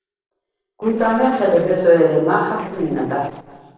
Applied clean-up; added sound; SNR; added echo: neural separator model SepFormer DNS4.